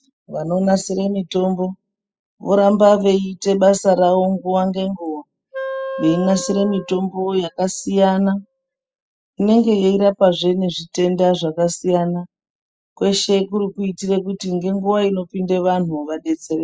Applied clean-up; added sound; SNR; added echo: classical method spectral subtraction.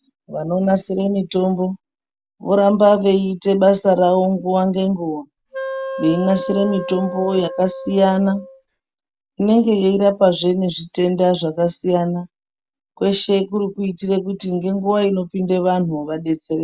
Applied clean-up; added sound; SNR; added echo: none; Wind instrument, woodwind instrument; 10 dB; none.